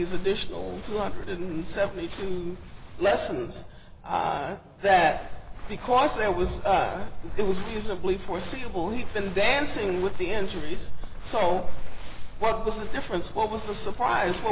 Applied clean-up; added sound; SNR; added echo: none; Crumpling, crinkling; 1 dB; none.